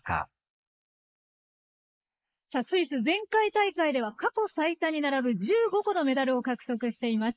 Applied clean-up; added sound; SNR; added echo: neural mask model Resemble Enhance denoiser.